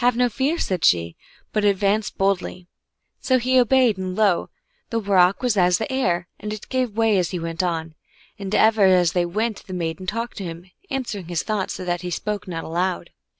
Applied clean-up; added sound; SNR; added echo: none; none; none; none.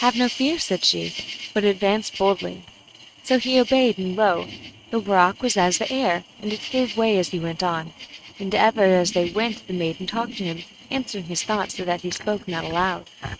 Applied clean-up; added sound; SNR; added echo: neural mask model RNNoise.